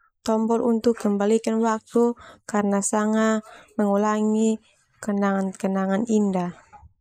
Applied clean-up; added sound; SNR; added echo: neural mask model Resemble Enhance denoiser.